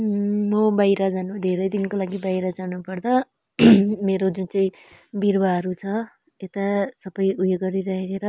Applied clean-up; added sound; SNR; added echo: none; none; none; none.